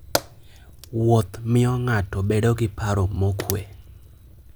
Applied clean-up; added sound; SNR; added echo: none; Fire; 13 dB; none.